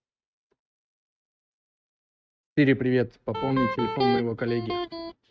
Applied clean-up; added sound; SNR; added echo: neural mask model RNNoise.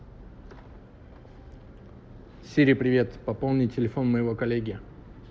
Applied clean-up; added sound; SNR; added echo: none; none; none; none.